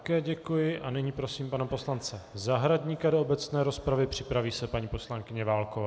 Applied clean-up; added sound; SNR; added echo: none; none; none; none.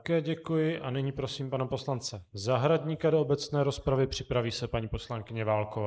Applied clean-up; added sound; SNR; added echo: neural mask model Resemble Enhance denoiser.